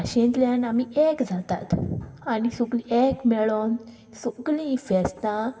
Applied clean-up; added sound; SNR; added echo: none; none; none; reverberation time 2.1 s.